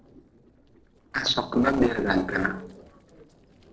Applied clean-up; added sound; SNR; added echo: neural separator model SepFormer DNS4.